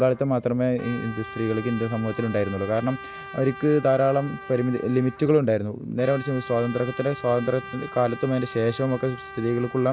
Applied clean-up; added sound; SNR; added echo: none; Trumpet; 15 dB; none.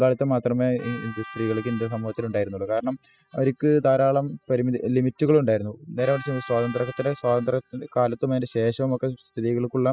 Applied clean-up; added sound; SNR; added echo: classical method spectral subtraction.